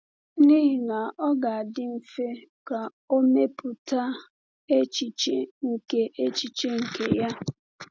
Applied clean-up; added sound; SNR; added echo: none; none; none; none.